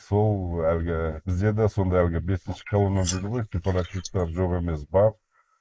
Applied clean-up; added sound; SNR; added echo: neural mask model Resemble Enhance denoiser.